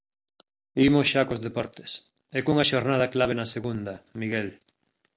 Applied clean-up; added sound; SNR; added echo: none; none; none; none.